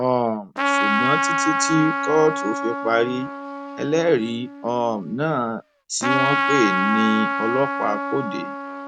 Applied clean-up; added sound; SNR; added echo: none; Trumpet; 1 dB; none.